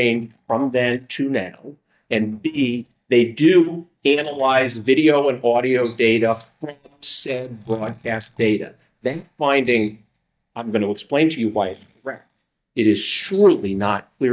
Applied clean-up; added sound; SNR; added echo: neural mask model DeepFilterNet 3.